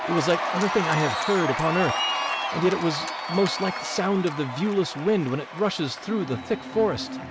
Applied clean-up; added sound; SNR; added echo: none; Cheering; 4 dB; none.